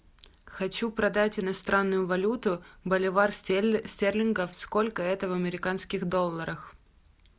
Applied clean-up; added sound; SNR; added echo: none; none; none; none.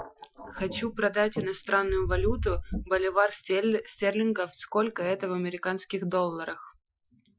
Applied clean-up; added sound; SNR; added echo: classical method Wiener filter.